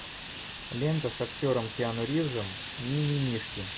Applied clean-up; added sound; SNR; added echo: none; Fire; 7 dB; none.